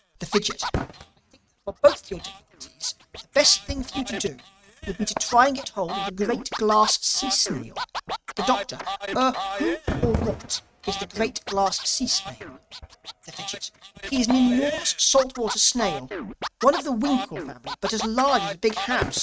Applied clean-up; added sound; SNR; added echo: neural mask model RNNoise.